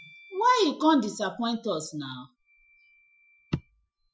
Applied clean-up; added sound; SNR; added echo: classical method Wiener filter.